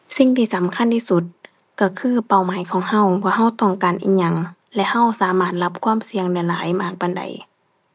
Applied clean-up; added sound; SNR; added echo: none; none; none; none.